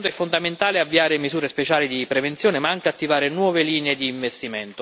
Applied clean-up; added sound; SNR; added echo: none; none; none; none.